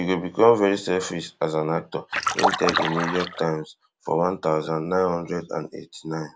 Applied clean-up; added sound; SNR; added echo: none; Splash, splatter; 0 dB; none.